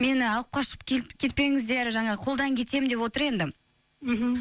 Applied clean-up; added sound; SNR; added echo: none; none; none; none.